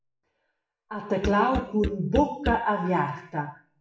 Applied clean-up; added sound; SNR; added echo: classical method WPE with log-MMSE.